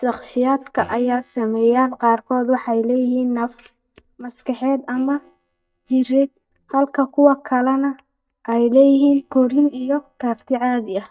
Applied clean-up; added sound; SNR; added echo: neural mask model DeepFilterNet 3.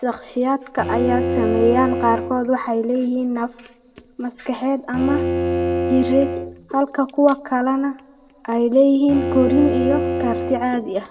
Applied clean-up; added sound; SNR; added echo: none; Bowed string instrument; 5 dB; reverberation time 0.2 s.